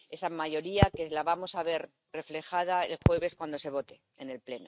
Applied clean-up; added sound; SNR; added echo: neural mask model RNNoise.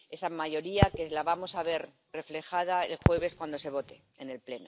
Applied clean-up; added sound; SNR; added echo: none; Crackle; 2 dB; none.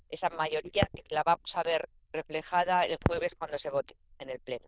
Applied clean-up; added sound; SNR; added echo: neural diffusion model UNIVERSE++.